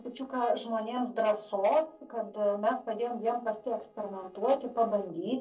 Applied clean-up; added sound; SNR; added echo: neural separator model SepFormer DNS4.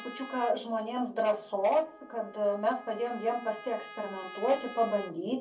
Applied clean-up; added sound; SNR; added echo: none; Trumpet; 17 dB; reverberation time 0.2 s.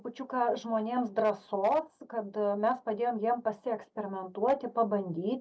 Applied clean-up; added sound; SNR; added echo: none; none; none; none.